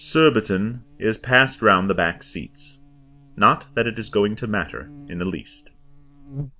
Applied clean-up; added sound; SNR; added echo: none; Buzz; 20 dB; none.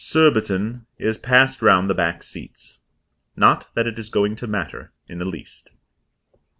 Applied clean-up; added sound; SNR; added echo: none; none; none; none.